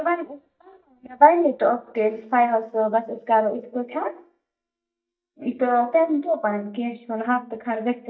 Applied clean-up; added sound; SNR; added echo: neural mask model DeepFilterNet 3.